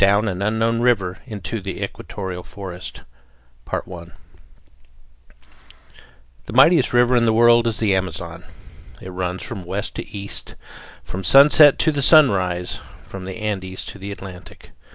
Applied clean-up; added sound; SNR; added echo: none; none; none; none.